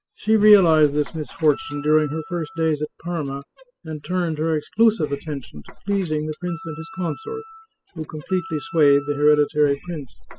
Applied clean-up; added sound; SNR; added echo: classical method spectral subtraction.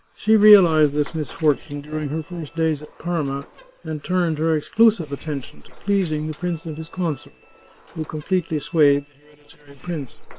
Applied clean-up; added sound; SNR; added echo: neural separator model SepFormer WHAM!.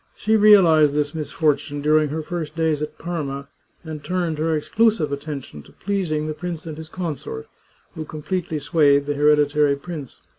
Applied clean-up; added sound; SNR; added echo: none; none; none; none.